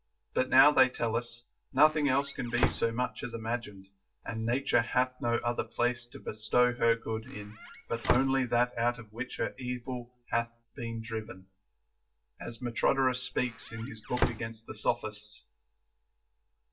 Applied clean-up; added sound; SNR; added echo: none; Squeak / Slam / Wood; 4 dB; reverberation time 0.2 s.